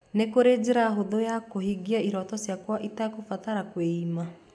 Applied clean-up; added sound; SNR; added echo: none; none; none; none.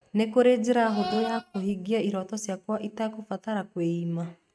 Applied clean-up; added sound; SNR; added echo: neural mask model RNNoise.